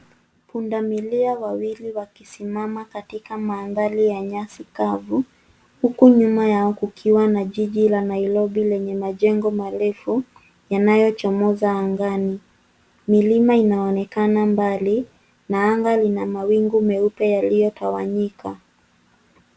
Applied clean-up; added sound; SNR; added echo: none; none; none; none.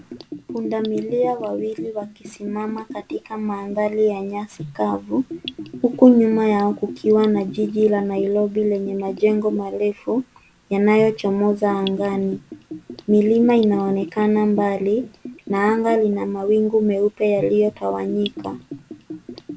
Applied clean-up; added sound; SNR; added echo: none; Bathtub (filling or washing) / Gurgling; 15 dB; none.